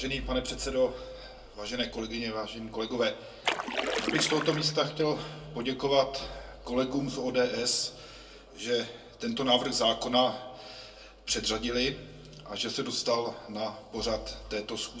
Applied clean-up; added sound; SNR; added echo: none; Splash, splatter; 2 dB; reverberation time 0.2 s.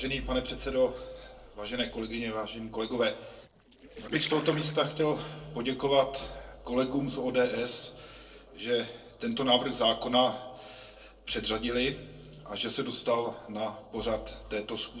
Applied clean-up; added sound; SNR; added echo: neural separator model SepFormer DNS4.